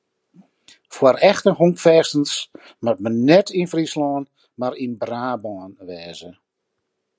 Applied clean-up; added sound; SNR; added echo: none; none; none; none.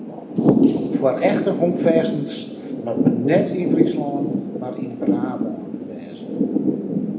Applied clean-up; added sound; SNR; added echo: none; Thunder / Rain; -4 dB; reverberation time 0.8 s.